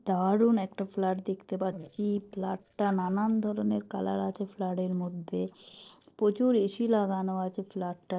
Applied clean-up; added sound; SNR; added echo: neural separator model SepFormer DNS4.